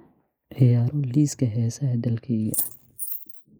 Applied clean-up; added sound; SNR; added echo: neural mask model Resemble Enhance denoiser.